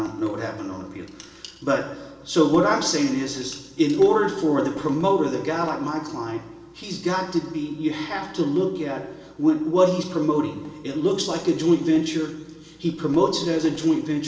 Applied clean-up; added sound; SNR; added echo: none; none; none; reverberation time 1.0 s.